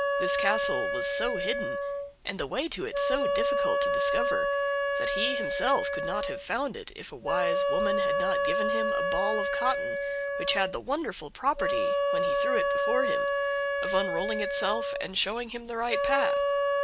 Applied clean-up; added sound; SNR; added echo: none; Wind instrument, woodwind instrument; -4 dB; none.